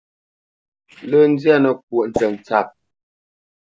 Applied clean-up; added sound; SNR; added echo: neural mask model Resemble Enhance denoiser.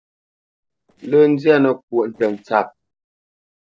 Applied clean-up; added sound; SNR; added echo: neural separator model SepFormer DNS4.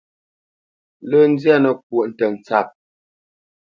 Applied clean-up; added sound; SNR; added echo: none; none; none; none.